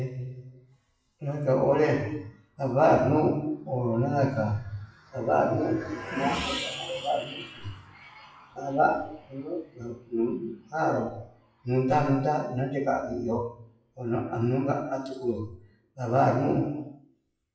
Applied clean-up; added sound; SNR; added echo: classical method WPE with log-MMSE.